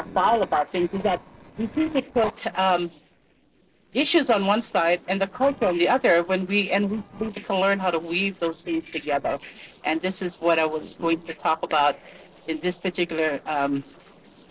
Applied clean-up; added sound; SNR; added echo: neural separator model SepFormer DNS4.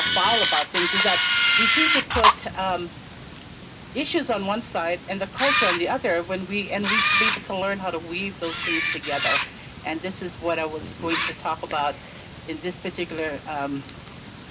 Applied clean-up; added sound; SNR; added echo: none; Camera; -2 dB; reverberation time 0.2 s.